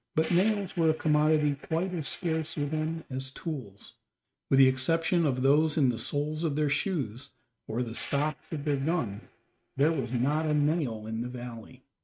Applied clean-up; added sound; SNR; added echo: neural mask model RNNoise.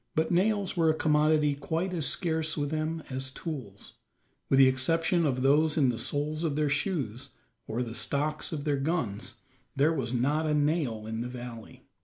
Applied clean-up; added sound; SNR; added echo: none; none; none; none.